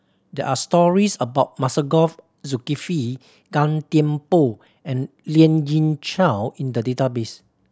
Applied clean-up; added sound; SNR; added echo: none; none; none; none.